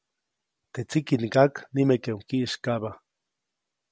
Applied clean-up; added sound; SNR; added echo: none; none; none; none.